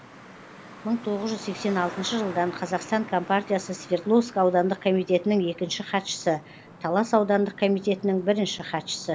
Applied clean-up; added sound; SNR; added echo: none; Traffic noise, roadway noise; 18 dB; none.